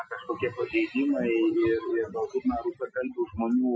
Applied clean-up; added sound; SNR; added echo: classical method Wiener filter.